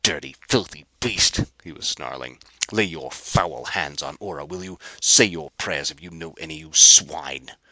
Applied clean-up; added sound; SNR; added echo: none; none; none; none.